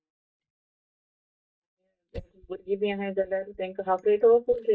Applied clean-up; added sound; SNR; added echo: neural mask model DeepFilterNet 3.